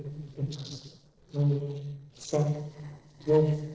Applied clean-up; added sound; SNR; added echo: neural separator model SepFormer DNS4.